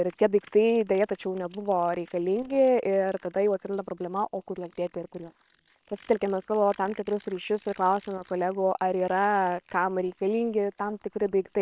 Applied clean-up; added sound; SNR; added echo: neural separator model SepFormer WHAM!.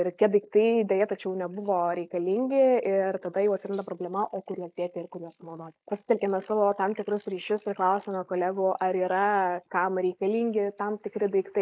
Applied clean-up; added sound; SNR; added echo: neural mask model Resemble Enhance denoiser.